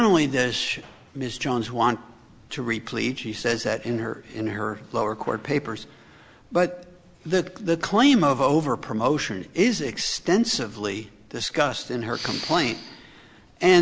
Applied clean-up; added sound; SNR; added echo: none; Respiratory sounds; 12 dB; none.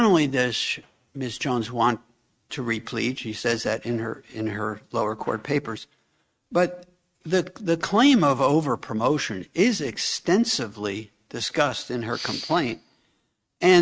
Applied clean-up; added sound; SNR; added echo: neural mask model RNNoise.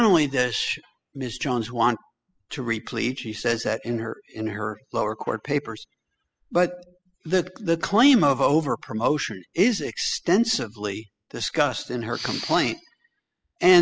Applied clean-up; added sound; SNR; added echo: classical method spectral subtraction.